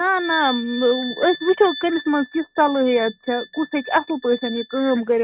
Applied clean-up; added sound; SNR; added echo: neural mask model RNNoise.